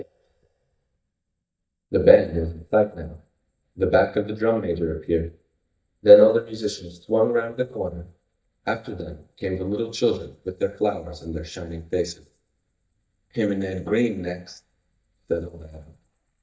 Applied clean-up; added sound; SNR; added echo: neural mask model DeepFilterNet 3.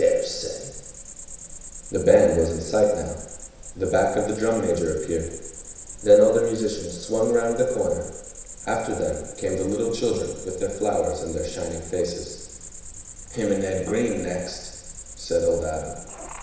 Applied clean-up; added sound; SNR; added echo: none; Cricket; 14 dB; reverberation time 1.0 s.